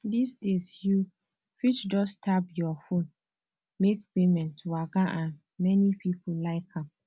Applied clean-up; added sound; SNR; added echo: none; none; none; none.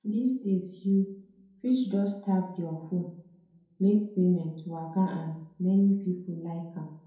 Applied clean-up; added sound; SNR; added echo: none; none; none; reverberation time 2.6 s.